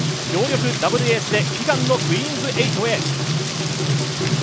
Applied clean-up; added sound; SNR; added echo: none; Rain; 6 dB; none.